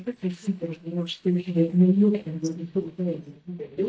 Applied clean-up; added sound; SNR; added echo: neural mask model DeepFilterNet 3.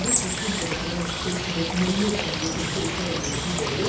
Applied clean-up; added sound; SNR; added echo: none; Water / Bird; -2 dB; reverberation time 1.9 s.